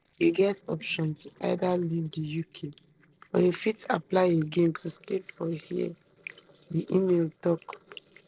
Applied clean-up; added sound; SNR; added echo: neural separator model SepFormer DNS4.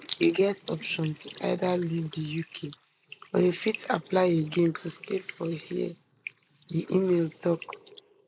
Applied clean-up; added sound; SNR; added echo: neural mask model Resemble Enhance denoiser.